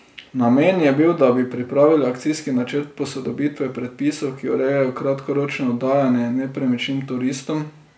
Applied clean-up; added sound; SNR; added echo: none; none; none; none.